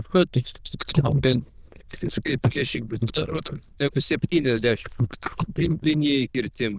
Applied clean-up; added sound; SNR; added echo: neural diffusion model UNIVERSE++.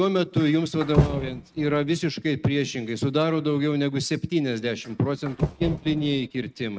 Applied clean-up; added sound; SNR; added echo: neural mask model RNNoise.